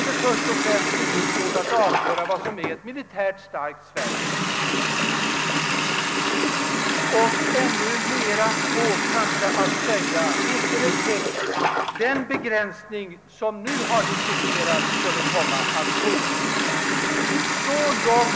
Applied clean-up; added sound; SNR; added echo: none; Water tap, faucet; -3 dB; none.